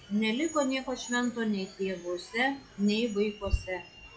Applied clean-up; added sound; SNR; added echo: classical method log-MMSE.